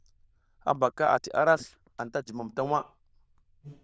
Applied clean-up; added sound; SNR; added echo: neural diffusion model UNIVERSE++.